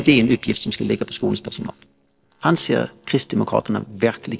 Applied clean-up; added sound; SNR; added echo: neural separator model SepFormer DNS4.